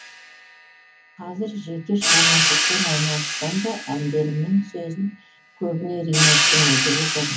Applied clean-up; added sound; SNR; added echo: none; Cymbal; -3 dB; reverberation time 0.3 s.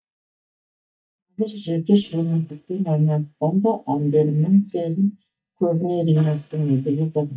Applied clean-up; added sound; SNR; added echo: neural mask model DeepFilterNet 3.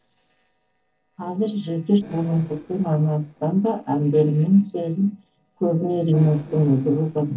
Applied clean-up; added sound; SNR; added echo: neural separator model SepFormer DNS4.